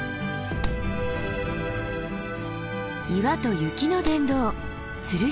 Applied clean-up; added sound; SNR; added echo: none; Clapping; 7 dB; none.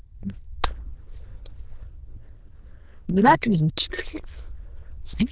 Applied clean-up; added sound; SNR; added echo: neural diffusion model UNIVERSE++.